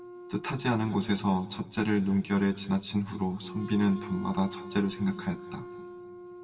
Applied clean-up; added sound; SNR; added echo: none; Wind instrument, woodwind instrument; 15 dB; reverberation time 1.6 s.